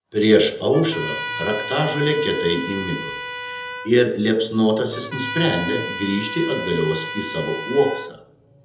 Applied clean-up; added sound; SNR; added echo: none; Trumpet; 9 dB; reverberation time 0.8 s.